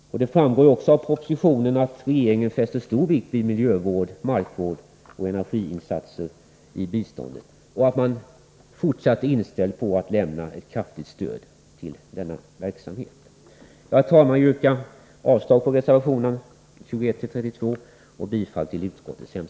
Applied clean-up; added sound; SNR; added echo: none; none; none; none.